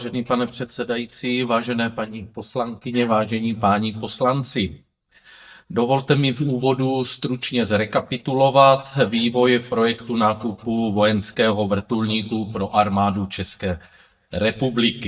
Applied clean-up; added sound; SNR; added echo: neural mask model DeepFilterNet 3.